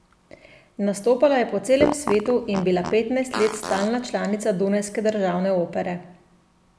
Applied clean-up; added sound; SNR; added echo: none; Fart; 7 dB; none.